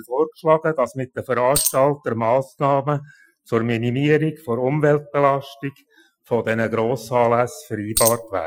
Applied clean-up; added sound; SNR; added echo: classical method Wiener filter.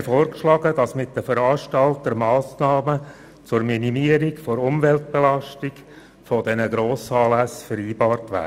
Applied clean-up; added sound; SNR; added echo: none; none; none; none.